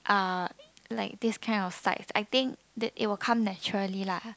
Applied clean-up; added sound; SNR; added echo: none; none; none; none.